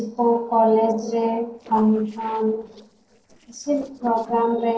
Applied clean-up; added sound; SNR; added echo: neural separator model SepFormer DNS4.